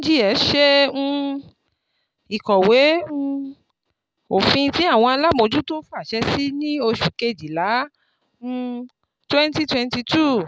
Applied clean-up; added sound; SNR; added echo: none; none; none; none.